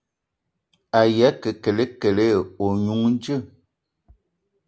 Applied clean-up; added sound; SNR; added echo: none; none; none; none.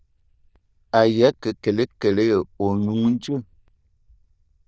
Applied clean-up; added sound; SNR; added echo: neural diffusion model UNIVERSE++.